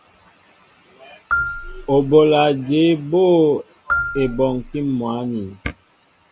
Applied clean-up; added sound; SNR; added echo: none; Marimba, xylophone; 9 dB; none.